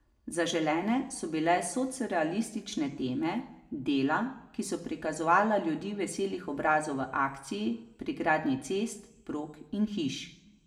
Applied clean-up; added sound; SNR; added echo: none; none; none; reverberation time 0.6 s.